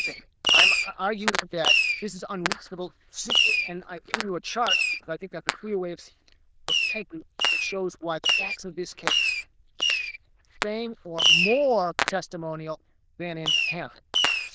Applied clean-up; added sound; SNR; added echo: neural diffusion model UNIVERSE++.